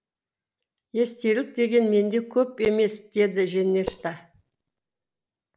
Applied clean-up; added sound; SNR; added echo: neural separator model SepFormer DNS4.